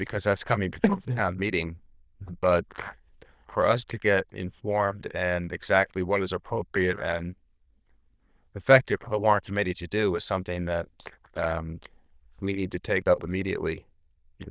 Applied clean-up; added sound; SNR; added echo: neural diffusion model UNIVERSE++.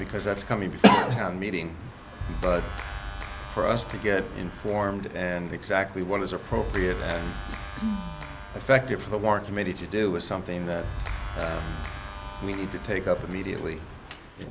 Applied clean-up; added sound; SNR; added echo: none; Clapping; 10 dB; none.